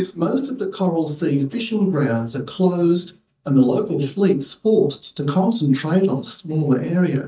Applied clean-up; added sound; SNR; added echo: neural mask model DeepFilterNet 3.